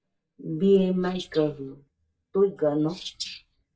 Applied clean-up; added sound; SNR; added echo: neural mask model DeepFilterNet 3.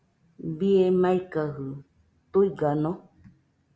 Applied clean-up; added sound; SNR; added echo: none; none; none; none.